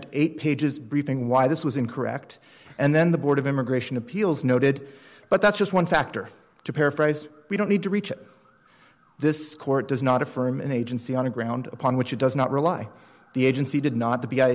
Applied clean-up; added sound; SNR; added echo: none; none; none; none.